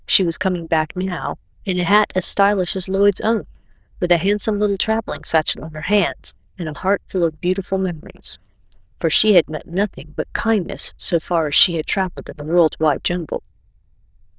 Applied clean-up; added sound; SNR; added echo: neural diffusion model UNIVERSE++.